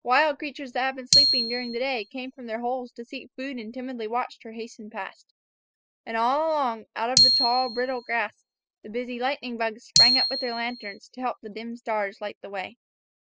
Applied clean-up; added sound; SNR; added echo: classical method spectral subtraction.